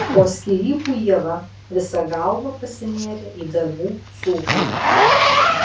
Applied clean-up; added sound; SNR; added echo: none; Zipper (clothing); 0 dB; reverberation time 0.2 s.